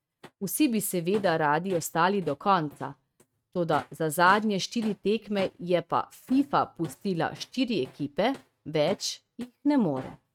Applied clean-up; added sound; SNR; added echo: neural mask model RNNoise.